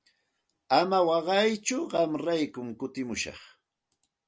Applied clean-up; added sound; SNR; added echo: none; none; none; none.